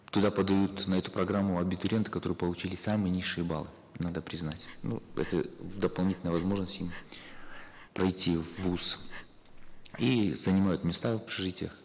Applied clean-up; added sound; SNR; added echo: none; Breathing; 14 dB; none.